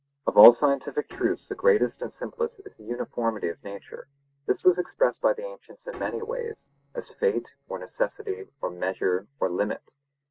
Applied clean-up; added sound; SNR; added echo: neural separator model SepFormer DNS4.